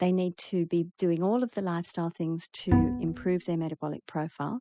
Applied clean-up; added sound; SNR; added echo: classical method spectral subtraction.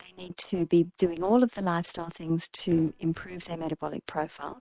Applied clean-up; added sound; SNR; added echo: neural separator model SepFormer WHAM!.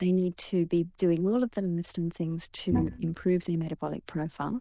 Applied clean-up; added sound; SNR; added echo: neural diffusion model UNIVERSE++.